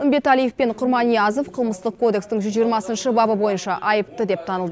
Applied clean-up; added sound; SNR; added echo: none; none; none; none.